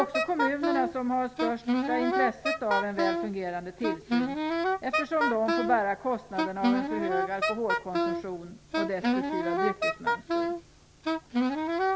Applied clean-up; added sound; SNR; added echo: none; Wind instrument, woodwind instrument; -2 dB; none.